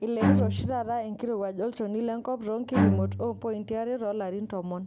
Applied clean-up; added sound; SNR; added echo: none; Bowed string instrument; -1 dB; none.